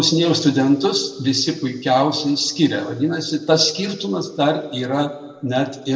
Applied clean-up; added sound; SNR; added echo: none; none; none; reverberation time 1.1 s.